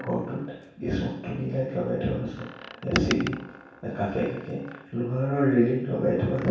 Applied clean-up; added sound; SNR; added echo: none; Door; 15 dB; reverberation time 0.7 s.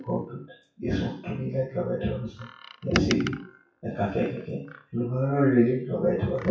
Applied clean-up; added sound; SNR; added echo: classical method WPE with log-MMSE.